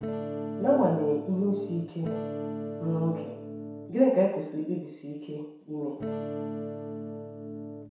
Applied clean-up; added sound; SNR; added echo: none; Electric guitar / Strum; 6 dB; reverberation time 0.7 s.